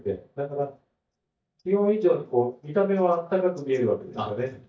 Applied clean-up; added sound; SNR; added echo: neural mask model DeepFilterNet 3.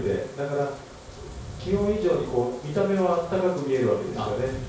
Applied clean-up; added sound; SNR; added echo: none; Wind / Rain; 15 dB; reverberation time 0.6 s.